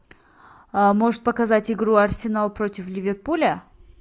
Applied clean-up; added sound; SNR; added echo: none; none; none; none.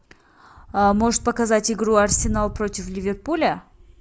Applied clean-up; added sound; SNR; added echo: none; Wind; 12 dB; none.